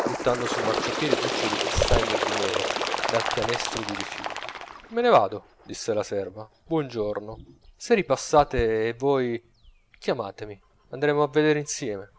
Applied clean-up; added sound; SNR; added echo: none; Bird; 5 dB; none.